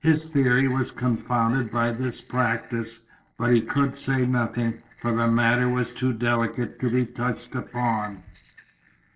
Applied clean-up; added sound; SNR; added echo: neural separator model SepFormer DNS4.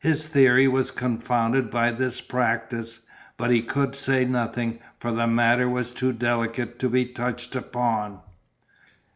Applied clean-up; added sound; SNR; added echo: none; none; none; none.